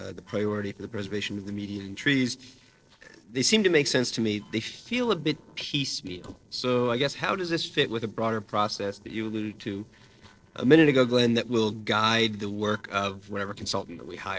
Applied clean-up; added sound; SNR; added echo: neural separator model SepFormer DNS4.